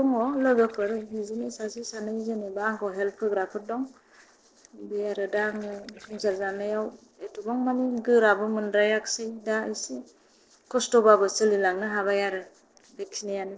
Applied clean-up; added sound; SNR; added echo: neural separator model SepFormer DNS4.